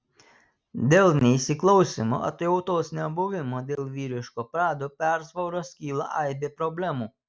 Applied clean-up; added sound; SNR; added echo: none; none; none; none.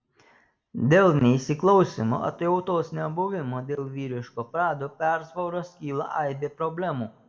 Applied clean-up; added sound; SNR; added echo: none; none; none; reverberation time 2.5 s.